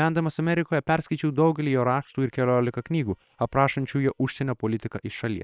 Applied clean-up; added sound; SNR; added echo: neural separator model SepFormer WHAM!.